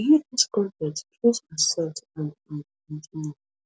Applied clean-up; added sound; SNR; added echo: none; none; none; none.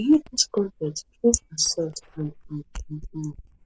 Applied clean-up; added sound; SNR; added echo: neural mask model Resemble Enhance denoiser.